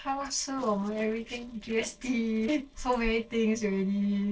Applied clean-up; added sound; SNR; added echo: neural separator model SepFormer DNS4.